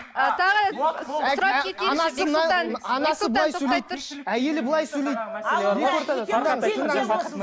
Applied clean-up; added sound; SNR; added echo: none; none; none; none.